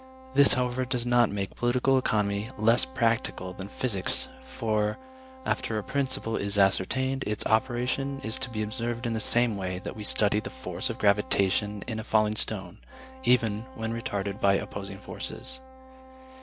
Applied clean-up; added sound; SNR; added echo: none; Wind instrument, woodwind instrument; 20 dB; none.